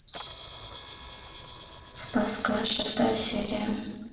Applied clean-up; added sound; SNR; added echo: neural separator model SepFormer DNS4.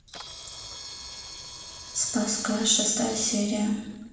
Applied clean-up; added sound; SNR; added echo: none; Camera; 13 dB; reverberation time 1.0 s.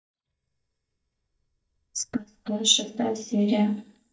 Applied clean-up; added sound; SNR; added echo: neural mask model DeepFilterNet 3.